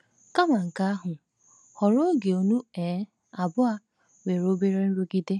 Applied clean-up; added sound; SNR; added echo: none; none; none; none.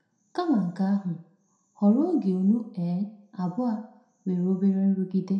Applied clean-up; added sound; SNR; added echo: none; none; none; reverberation time 0.5 s.